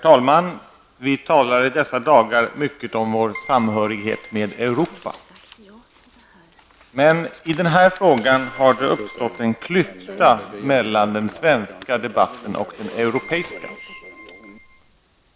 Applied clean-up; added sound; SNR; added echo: none; Keyboard (musical); 19 dB; none.